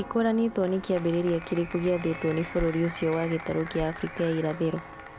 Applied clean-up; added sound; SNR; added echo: none; Applause + Walk, footsteps; 12 dB; none.